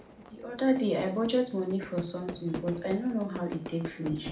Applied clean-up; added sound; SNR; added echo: none; Fire / Fireworks; 12 dB; reverberation time 0.4 s.